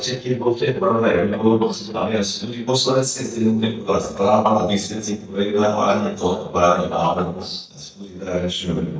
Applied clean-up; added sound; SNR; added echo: neural mask model DeepFilterNet 3.